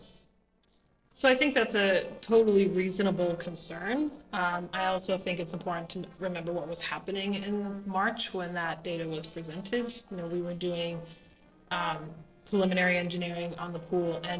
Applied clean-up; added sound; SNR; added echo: neural separator model SepFormer DNS4.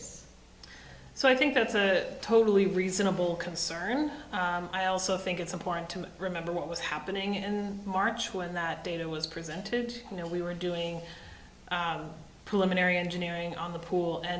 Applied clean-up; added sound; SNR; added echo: none; none; none; none.